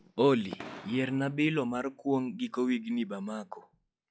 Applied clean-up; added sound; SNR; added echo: classical method log-MMSE.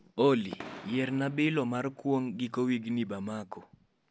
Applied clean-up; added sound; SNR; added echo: none; Fireworks; 20 dB; none.